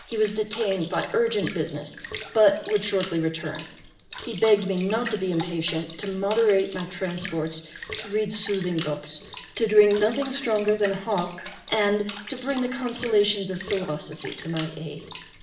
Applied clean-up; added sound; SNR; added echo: none; Bathtub (filling or washing) / Water; 11 dB; reverberation time 1.1 s.